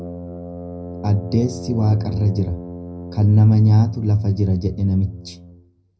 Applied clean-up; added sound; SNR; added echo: none; Brass instrument; 14 dB; reverberation time 0.4 s.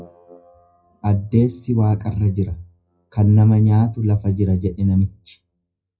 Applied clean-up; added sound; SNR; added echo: classical method WPE with log-MMSE.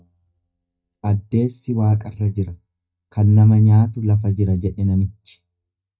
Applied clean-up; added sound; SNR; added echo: neural mask model DeepFilterNet 3.